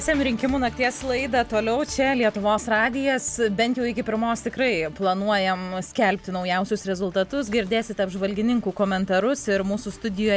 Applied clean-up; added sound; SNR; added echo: none; none; none; none.